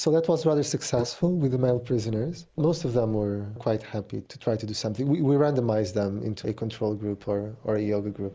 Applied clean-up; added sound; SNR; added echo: neural mask model Resemble Enhance denoiser.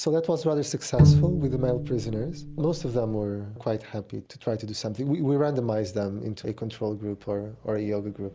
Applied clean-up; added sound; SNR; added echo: none; Bowed string instrument; -4 dB; none.